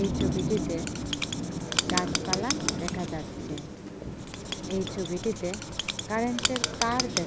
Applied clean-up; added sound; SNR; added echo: none; Thunder / Rain + Writing; -2 dB; none.